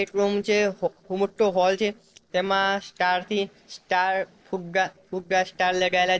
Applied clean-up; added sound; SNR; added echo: neural separator model SepFormer DNS4.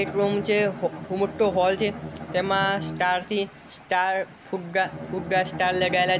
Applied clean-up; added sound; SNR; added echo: none; Bowed string instrument; 12 dB; none.